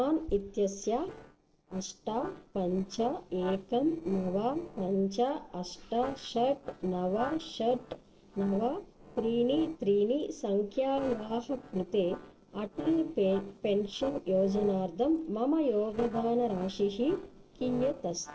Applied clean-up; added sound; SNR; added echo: neural separator model SepFormer DNS4.